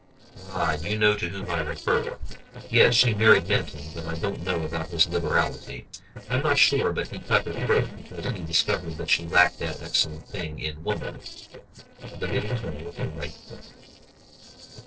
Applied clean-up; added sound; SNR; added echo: neural separator model SepFormer DNS4.